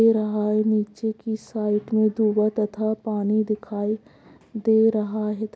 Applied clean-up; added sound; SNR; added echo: none; none; none; none.